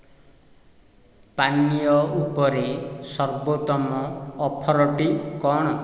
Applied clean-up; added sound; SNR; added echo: none; none; none; none.